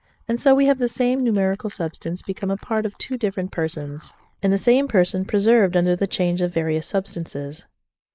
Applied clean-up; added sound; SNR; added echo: neural mask model Resemble Enhance denoiser.